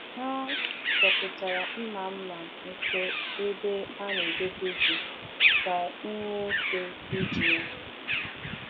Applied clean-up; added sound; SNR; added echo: none; Bird vocalization, bird call, bird song; -5 dB; none.